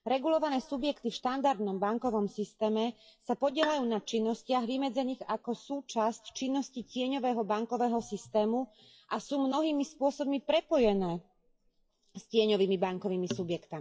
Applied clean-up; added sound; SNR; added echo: classical method WPE with log-MMSE.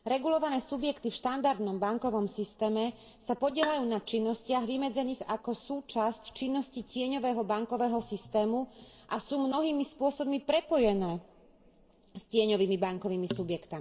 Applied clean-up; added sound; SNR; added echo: none; Bowed string instrument; 14 dB; reverberation time 2.1 s.